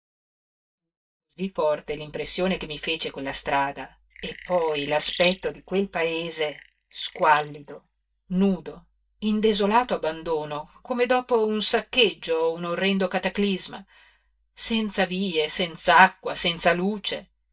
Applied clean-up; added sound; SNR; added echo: neural mask model DeepFilterNet 3.